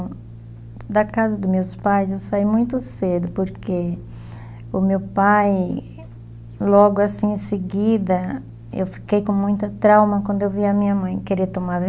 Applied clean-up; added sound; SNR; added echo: none; none; none; none.